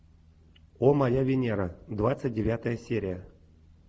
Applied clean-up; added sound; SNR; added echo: none; none; none; none.